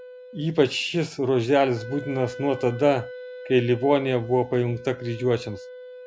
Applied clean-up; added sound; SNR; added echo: none; Wind instrument, woodwind instrument; 16 dB; none.